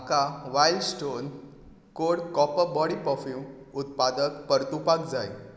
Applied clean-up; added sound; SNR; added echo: none; none; none; none.